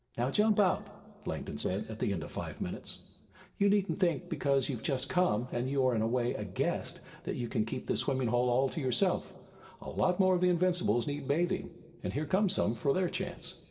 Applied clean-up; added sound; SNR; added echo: neural separator model SepFormer DNS4.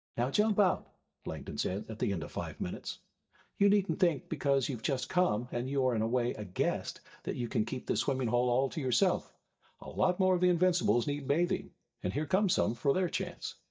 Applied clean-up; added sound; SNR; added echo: neural mask model DeepFilterNet 3.